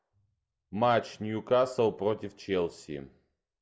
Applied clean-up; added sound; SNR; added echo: none; none; none; none.